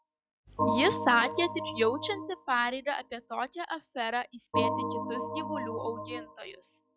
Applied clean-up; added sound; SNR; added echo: classical method log-MMSE.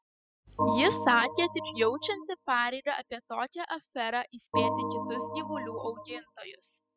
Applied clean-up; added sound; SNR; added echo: classical method spectral subtraction.